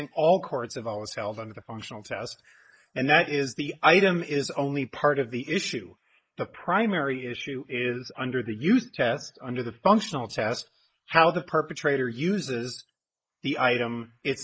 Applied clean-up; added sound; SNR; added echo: neural mask model Resemble Enhance denoiser.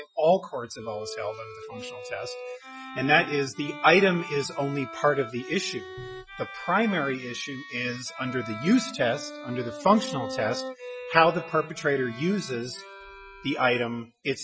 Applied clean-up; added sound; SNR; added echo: classical method Wiener filter.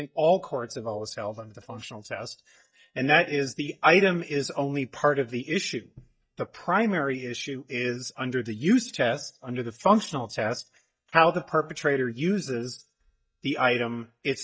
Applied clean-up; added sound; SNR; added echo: neural mask model DeepFilterNet 3.